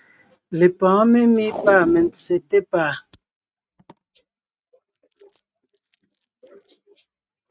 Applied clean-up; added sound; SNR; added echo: neural mask model RNNoise.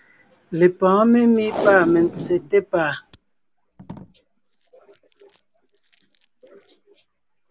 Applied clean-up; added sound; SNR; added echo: none; Packing tape, duct tape; 13 dB; none.